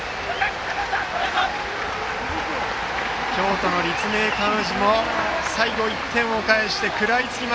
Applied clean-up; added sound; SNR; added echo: none; none; none; none.